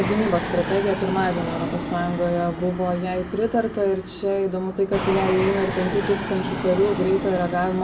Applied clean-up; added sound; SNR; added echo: none; Fixed-wing aircraft, airplane; 6 dB; none.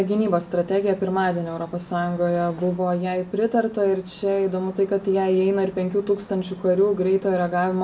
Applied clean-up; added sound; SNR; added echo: none; none; none; none.